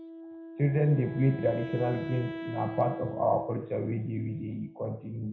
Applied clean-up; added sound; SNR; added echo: none; Wind instrument, woodwind instrument; 11 dB; reverberation time 0.5 s.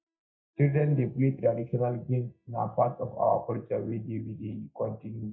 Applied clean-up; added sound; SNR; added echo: neural mask model DeepFilterNet 3.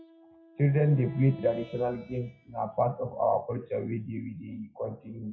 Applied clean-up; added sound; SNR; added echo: classical method WPE with log-MMSE.